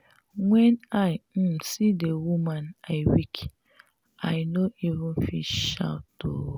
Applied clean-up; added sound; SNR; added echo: none; none; none; none.